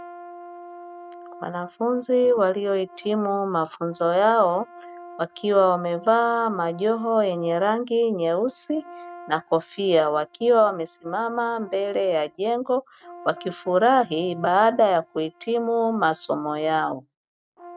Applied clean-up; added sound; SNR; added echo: neural mask model RNNoise.